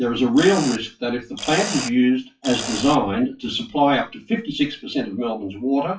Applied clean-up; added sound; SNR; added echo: classical method WPE with log-MMSE.